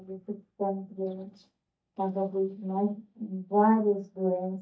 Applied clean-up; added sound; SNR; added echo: neural mask model DeepFilterNet 3.